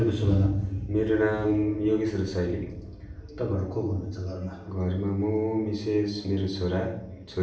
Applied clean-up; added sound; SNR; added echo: none; none; none; reverberation time 0.5 s.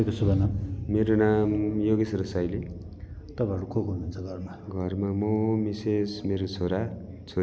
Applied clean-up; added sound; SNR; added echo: none; none; none; none.